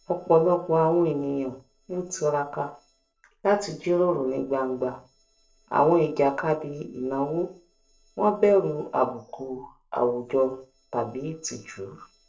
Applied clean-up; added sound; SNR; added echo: neural separator model SepFormer DNS4.